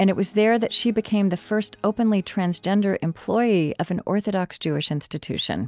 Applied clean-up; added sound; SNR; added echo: none; none; none; none.